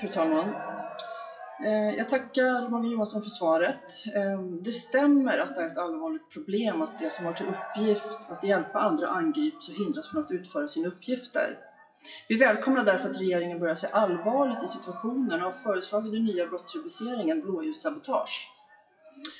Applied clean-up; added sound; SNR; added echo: classical method WPE with log-MMSE.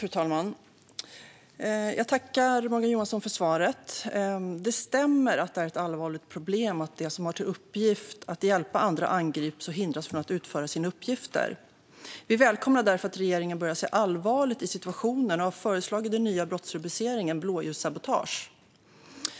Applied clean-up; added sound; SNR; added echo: none; none; none; none.